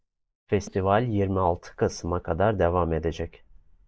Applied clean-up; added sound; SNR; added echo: neural mask model DeepFilterNet 3.